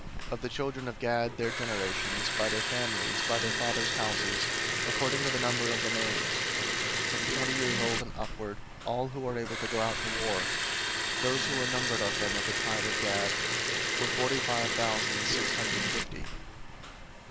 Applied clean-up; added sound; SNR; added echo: none; Liquid; -3 dB; none.